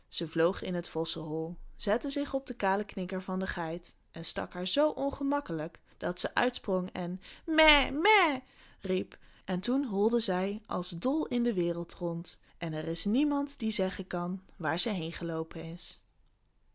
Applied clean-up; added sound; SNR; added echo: none; none; none; none.